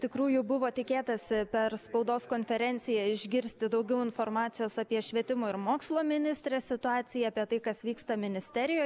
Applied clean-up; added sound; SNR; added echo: none; none; none; none.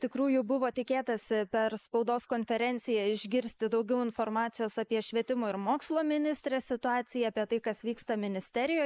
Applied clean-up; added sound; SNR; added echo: neural mask model Resemble Enhance denoiser.